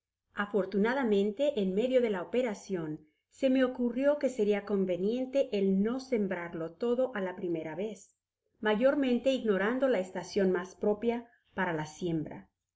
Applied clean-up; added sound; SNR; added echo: none; none; none; none.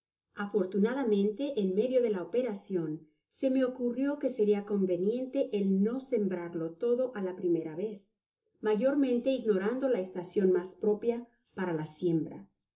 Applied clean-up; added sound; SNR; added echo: none; none; none; reverberation time 0.2 s.